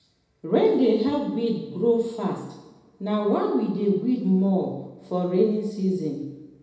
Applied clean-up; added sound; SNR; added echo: none; none; none; reverberation time 0.9 s.